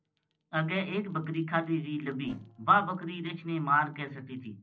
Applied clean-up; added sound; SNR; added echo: neural separator model SepFormer DNS4.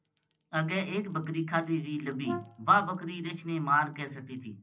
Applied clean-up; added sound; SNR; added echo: none; Brass instrument; 11 dB; reverberation time 0.4 s.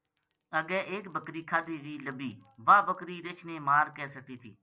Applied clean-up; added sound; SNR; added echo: none; none; none; none.